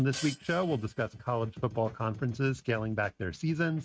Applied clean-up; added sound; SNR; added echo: neural mask model RNNoise.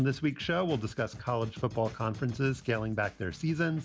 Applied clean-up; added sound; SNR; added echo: none; none; none; none.